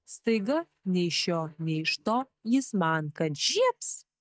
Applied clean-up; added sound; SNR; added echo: neural mask model DeepFilterNet 3.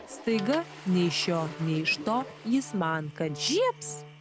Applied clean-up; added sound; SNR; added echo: none; Toilet flush / Water + Wind instrument, woodwind instrument; 14 dB; none.